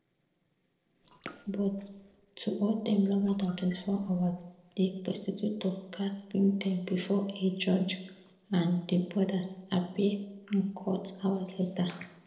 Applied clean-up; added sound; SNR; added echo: neural separator model SepFormer DNS4.